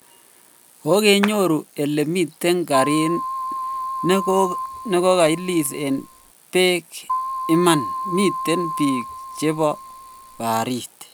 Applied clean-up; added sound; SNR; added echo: none; Keyboard (musical) + Clapping; 7 dB; none.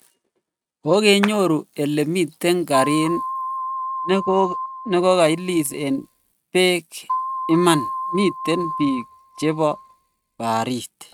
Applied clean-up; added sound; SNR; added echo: neural mask model RNNoise.